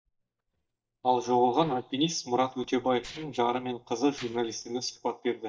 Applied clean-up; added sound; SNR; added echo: neural mask model DeepFilterNet 3.